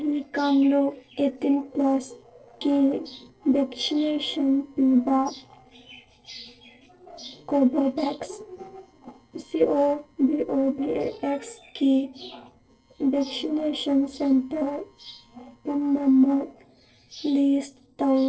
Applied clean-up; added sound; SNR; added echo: neural separator model SepFormer DNS4.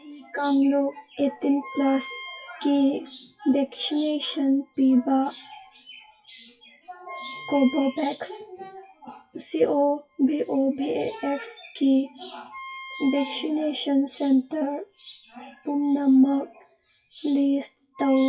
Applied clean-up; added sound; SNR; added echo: classical method WPE with log-MMSE.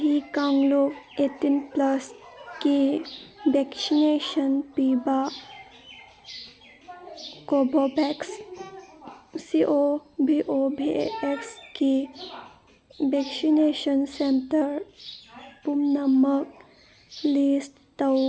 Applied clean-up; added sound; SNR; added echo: none; none; none; none.